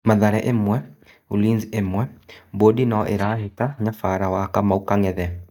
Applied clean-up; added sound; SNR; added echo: neural mask model DeepFilterNet 3.